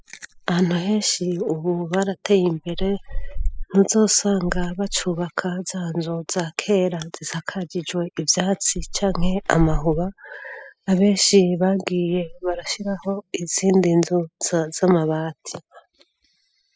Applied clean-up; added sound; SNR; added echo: classical method spectral subtraction.